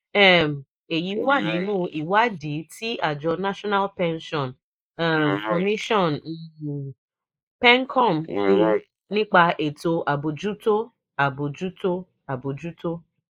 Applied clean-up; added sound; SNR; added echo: neural mask model Resemble Enhance denoiser.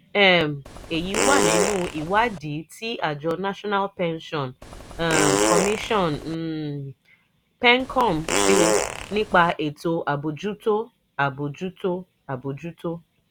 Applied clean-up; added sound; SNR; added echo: none; Fart; 0 dB; none.